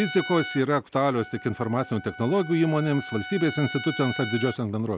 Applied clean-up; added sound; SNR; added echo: none; Trumpet; 12 dB; none.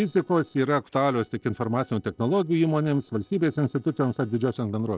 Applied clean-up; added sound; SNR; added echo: neural separator model SepFormer DNS4.